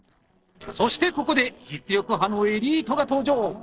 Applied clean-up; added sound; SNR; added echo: neural separator model SepFormer DNS4.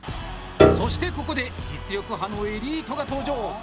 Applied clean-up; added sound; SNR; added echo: none; Piano; -5 dB; none.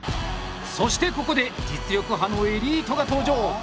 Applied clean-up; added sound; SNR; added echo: none; none; none; none.